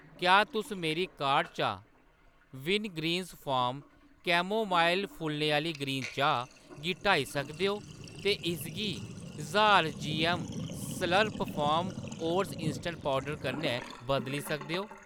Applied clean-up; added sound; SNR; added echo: none; Sink (filling or washing); 12 dB; none.